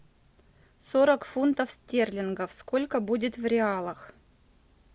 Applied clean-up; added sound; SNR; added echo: none; none; none; none.